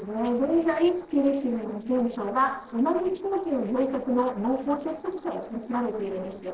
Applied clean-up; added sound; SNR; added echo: neural separator model SepFormer DNS4.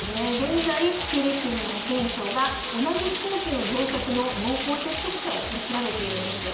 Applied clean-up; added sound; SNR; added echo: none; Rain; 5 dB; reverberation time 2.3 s.